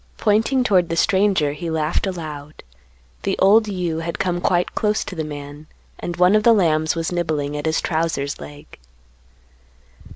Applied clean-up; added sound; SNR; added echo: none; none; none; none.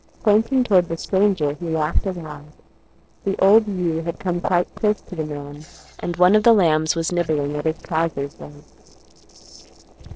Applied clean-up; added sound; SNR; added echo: neural separator model SepFormer DNS4.